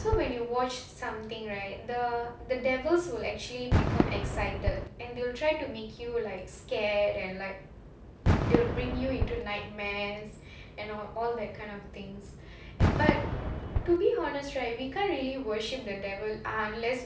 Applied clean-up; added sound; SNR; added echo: none; Fireworks; 2 dB; none.